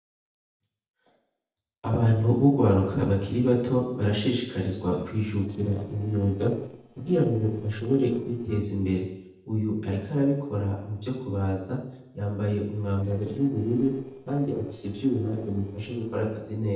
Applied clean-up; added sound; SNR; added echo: neural separator model SepFormer DNS4.